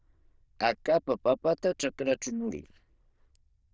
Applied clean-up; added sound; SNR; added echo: neural diffusion model UNIVERSE++.